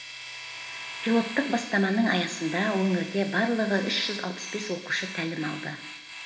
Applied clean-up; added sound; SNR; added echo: none; Domestic sounds, home sounds; 12 dB; reverberation time 1.1 s.